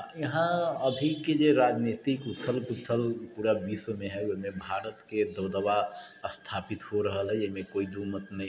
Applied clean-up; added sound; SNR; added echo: none; none; none; none.